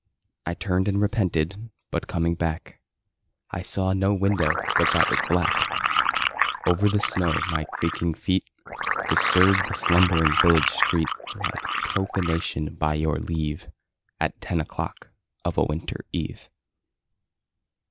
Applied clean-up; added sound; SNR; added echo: none; Liquid; -2 dB; none.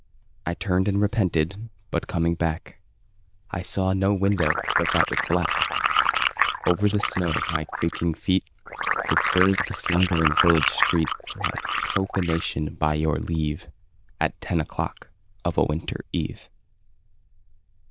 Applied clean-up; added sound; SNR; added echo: neural diffusion model UNIVERSE++.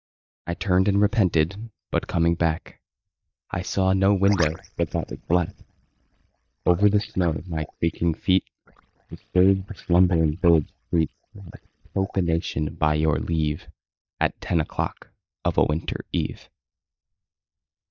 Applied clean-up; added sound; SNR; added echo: neural mask model DeepFilterNet 3.